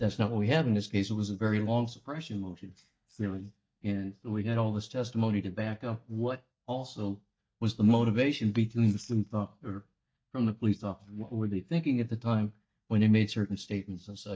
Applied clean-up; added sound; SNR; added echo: neural mask model DeepFilterNet 3.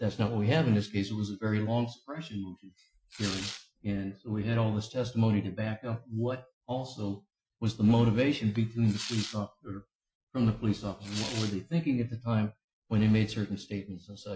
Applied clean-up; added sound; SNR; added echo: classical method Wiener filter.